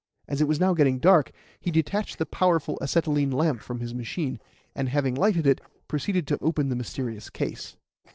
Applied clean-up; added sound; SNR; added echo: neural separator model SepFormer DNS4.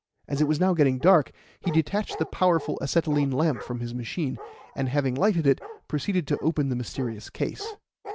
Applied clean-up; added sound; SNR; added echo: none; Bark; 17 dB; none.